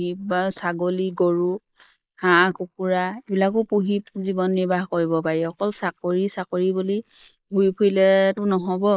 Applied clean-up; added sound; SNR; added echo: neural mask model Resemble Enhance denoiser.